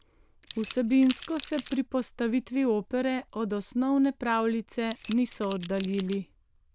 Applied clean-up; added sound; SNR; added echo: neural diffusion model UNIVERSE++.